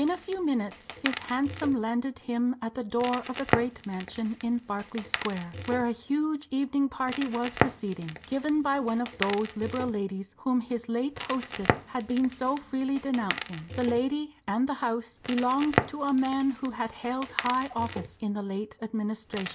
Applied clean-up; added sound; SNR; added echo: none; Crackle; 7 dB; none.